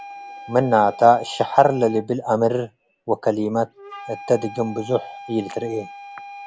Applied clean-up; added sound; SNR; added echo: none; Wind instrument, woodwind instrument; 17 dB; none.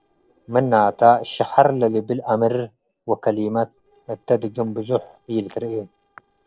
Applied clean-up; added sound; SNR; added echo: neural separator model SepFormer DNS4.